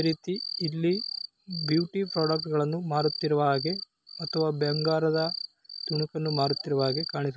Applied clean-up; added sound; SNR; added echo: none; none; none; none.